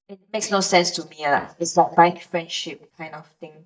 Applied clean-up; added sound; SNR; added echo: neural mask model DeepFilterNet 3.